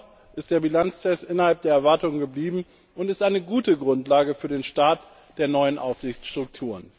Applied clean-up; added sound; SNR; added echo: none; none; none; none.